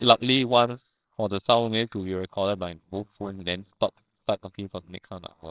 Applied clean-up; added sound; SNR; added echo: neural separator model SepFormer WHAMR!.